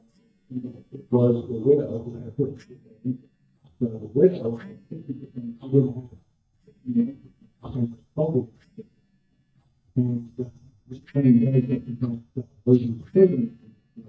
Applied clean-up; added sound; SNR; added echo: neural mask model DeepFilterNet 3.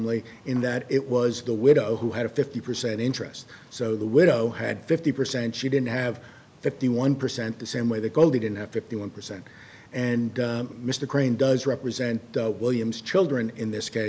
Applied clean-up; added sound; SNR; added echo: none; none; none; none.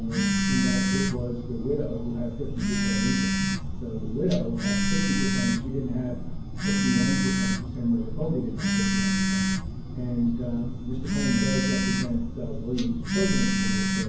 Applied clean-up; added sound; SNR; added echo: none; Telephone; -4 dB; reverberation time 0.9 s.